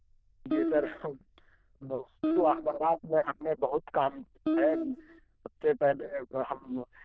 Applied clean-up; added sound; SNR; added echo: neural diffusion model UNIVERSE++.